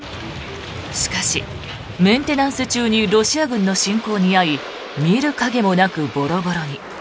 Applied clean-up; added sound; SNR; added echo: none; none; none; none.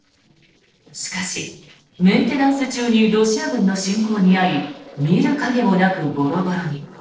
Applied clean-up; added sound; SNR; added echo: neural separator model SepFormer DNS4.